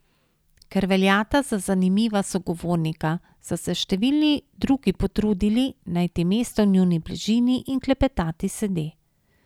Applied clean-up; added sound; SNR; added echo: none; none; none; none.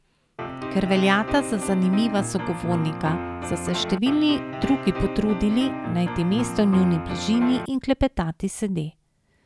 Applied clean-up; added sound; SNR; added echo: none; Piano; 7 dB; none.